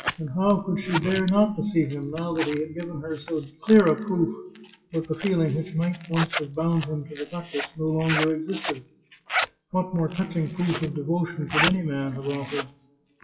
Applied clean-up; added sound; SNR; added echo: classical method WPE with log-MMSE.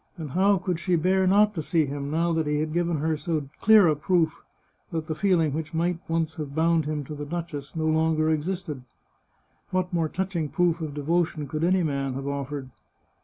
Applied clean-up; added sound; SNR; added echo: none; none; none; none.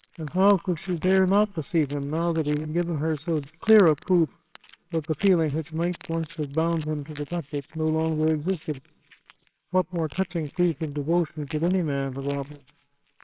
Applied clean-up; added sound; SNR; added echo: neural separator model SepFormer WHAMR!.